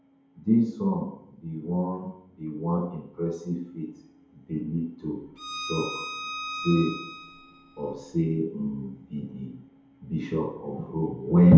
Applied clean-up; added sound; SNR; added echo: none; Bowed string instrument; 10 dB; reverberation time 0.8 s.